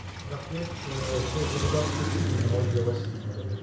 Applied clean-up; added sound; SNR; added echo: none; Car; -1 dB; reverberation time 0.6 s.